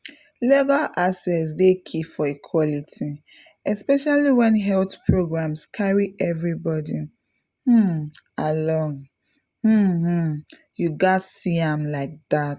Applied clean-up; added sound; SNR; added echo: none; none; none; none.